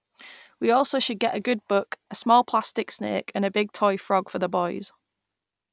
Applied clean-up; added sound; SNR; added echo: none; none; none; none.